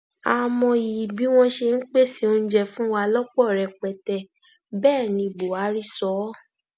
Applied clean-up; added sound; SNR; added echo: none; none; none; none.